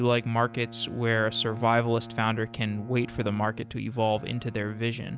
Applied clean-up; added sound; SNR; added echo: none; Bowed string instrument; 16 dB; none.